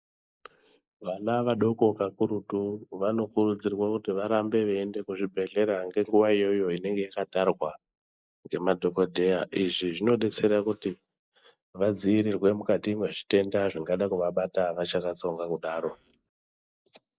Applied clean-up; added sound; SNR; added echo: neural mask model Resemble Enhance denoiser.